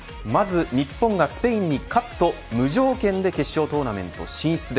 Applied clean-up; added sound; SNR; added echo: none; none; none; none.